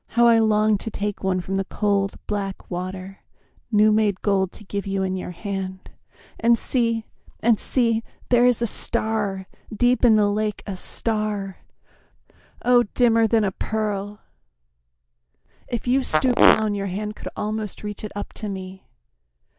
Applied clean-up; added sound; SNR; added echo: neural mask model DeepFilterNet 3.